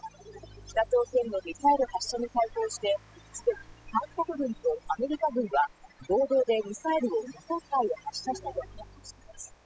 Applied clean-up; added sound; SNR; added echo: classical method spectral subtraction.